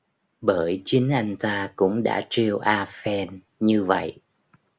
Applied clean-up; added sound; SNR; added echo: none; none; none; none.